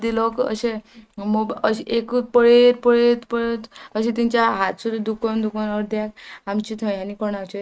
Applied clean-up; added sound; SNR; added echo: neural mask model RNNoise.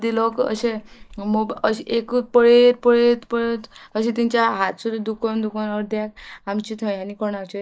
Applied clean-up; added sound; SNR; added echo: neural mask model DeepFilterNet 3.